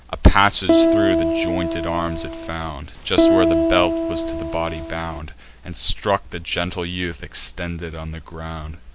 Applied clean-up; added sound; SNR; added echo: none; Piano; -3 dB; none.